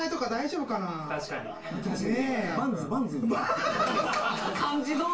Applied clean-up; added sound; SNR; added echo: none; none; none; reverberation time 0.3 s.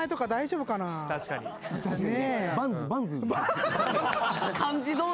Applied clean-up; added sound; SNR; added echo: none; none; none; none.